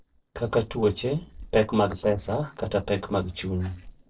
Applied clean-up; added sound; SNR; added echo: neural separator model SepFormer DNS4.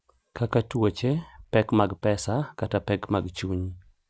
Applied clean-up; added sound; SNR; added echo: none; none; none; none.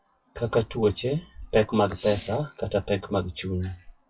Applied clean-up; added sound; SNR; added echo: classical method WPE with log-MMSE.